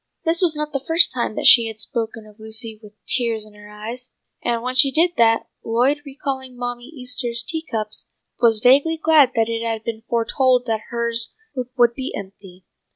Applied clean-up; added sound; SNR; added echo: none; none; none; none.